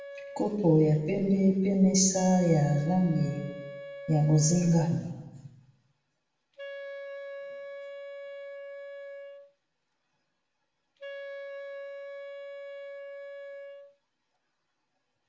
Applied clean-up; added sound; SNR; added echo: none; Wind instrument, woodwind instrument; 14 dB; reverberation time 1.0 s.